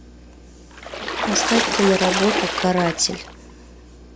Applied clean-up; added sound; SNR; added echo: none; Water / Splash, splatter; 1 dB; none.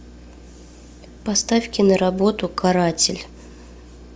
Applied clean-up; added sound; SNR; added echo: none; none; none; none.